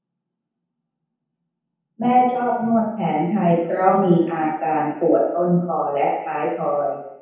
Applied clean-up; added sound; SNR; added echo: none; none; none; reverberation time 0.9 s.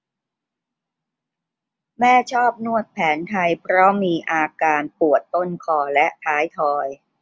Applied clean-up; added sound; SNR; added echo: none; none; none; none.